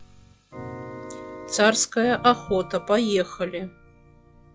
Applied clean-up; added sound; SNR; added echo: classical method log-MMSE.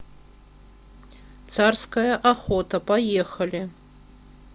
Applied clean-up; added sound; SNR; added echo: none; none; none; none.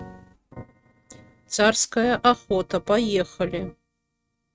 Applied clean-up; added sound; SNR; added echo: neural mask model RNNoise.